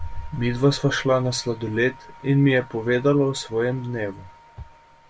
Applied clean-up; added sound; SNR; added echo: none; none; none; none.